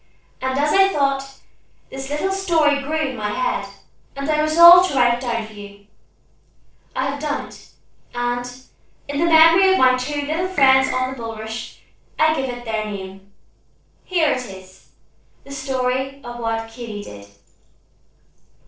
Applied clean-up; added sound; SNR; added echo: neural separator model SepFormer DNS4.